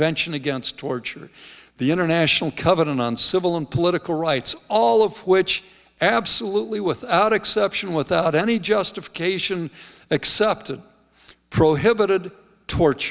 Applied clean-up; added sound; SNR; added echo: none; none; none; none.